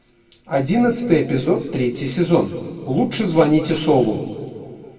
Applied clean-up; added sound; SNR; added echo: none; none; none; reverberation time 1.8 s.